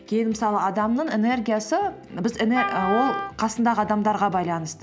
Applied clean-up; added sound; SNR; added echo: none; Wind instrument, woodwind instrument; 6 dB; none.